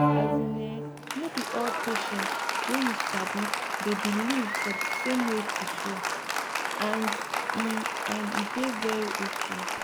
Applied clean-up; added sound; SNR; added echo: none; Applause; -3 dB; none.